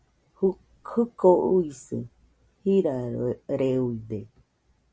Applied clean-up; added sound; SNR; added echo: none; none; none; none.